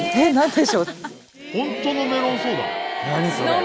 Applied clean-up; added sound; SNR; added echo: none; none; none; none.